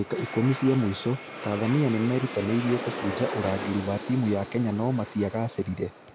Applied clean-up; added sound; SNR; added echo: none; Aircraft; 10 dB; none.